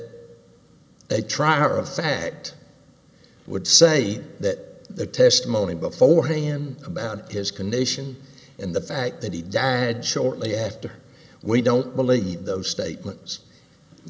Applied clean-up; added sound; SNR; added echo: none; none; none; none.